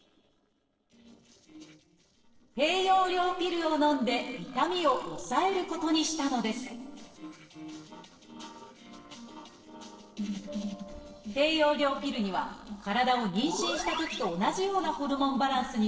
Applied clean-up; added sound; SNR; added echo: neural separator model SepFormer DNS4.